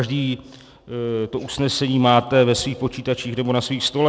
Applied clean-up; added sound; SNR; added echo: none; none; none; none.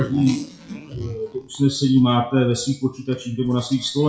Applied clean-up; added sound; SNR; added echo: classical method WPE with log-MMSE.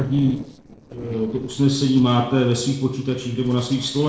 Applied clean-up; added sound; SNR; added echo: neural separator model SepFormer DNS4.